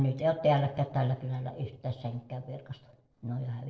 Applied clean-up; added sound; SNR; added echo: neural separator model SepFormer DNS4.